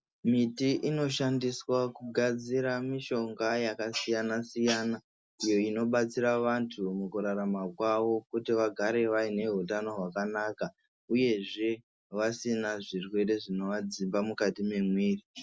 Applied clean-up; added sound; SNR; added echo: none; none; none; none.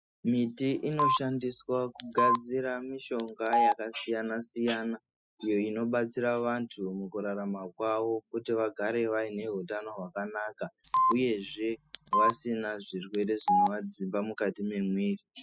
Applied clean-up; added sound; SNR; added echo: classical method spectral subtraction.